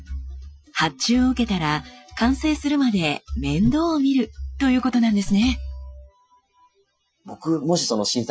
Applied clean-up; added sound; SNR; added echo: classical method Wiener filter.